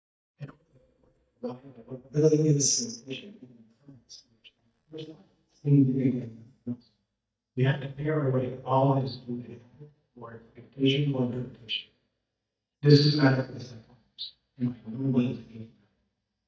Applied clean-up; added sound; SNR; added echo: neural mask model DeepFilterNet 3.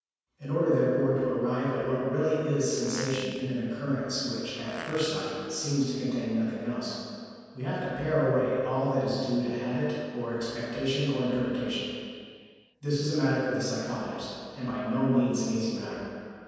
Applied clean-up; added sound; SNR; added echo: none; Fart; 16 dB; reverberation time 2.1 s.